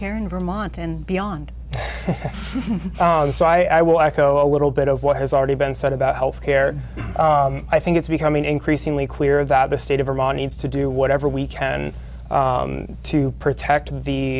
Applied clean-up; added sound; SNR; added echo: none; none; none; none.